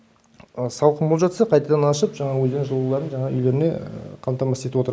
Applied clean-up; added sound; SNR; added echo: none; none; none; none.